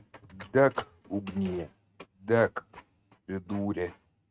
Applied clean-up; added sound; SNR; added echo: neural mask model RNNoise.